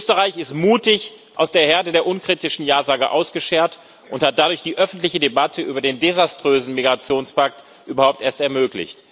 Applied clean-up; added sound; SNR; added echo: none; none; none; none.